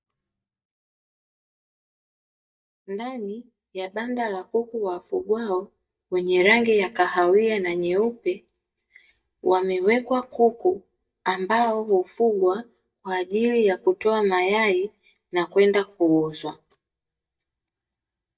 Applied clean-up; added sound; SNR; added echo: neural mask model DeepFilterNet 3.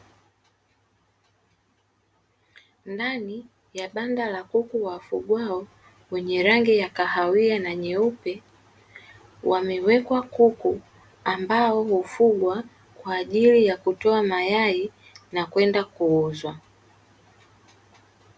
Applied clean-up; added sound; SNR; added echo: none; none; none; none.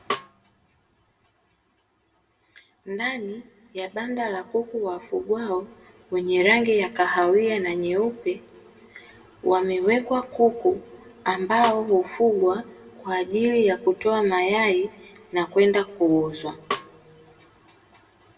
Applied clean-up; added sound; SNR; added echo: none; Snare drum; 11 dB; reverberation time 1.0 s.